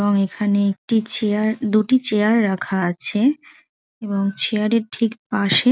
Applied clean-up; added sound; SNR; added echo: none; none; none; none.